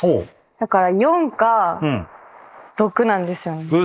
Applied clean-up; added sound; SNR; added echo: neural mask model Resemble Enhance denoiser.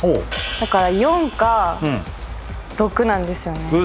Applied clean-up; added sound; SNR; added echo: none; Hi-hat; 15 dB; none.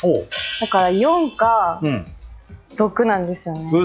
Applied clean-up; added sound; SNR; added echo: classical method log-MMSE.